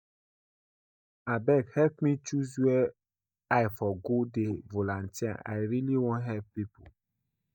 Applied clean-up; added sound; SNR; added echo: neural mask model DeepFilterNet 3.